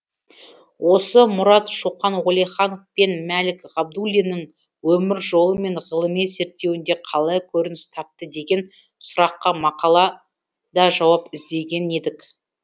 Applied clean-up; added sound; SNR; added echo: none; none; none; none.